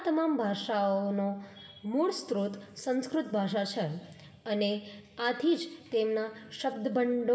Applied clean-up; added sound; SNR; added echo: none; none; none; reverberation time 2.8 s.